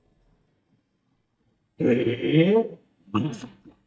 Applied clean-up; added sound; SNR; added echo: neural mask model DeepFilterNet 3.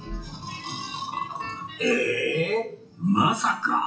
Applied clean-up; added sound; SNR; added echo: classical method WPE with log-MMSE.